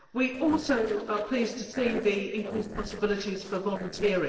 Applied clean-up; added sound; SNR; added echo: neural separator model SepFormer DNS4.